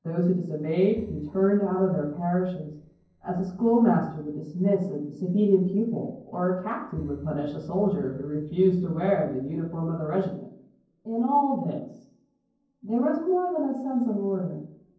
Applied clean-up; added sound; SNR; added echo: neural separator model SepFormer DNS4.